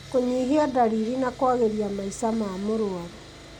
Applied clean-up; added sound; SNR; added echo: none; Sawing; 18 dB; none.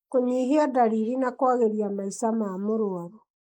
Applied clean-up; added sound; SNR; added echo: neural mask model Resemble Enhance denoiser.